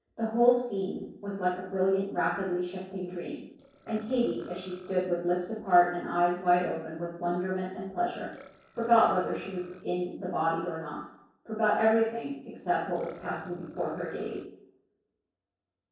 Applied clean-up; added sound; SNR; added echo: neural separator model SepFormer DNS4.